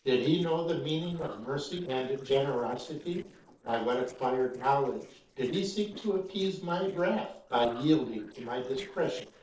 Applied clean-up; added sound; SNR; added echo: neural separator model SepFormer DNS4.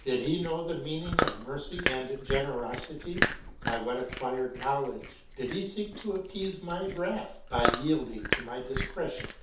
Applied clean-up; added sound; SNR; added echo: none; Chewing, mastication; 2 dB; reverberation time 0.5 s.